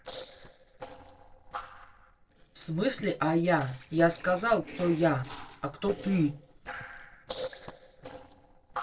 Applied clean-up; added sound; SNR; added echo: neural separator model SepFormer DNS4.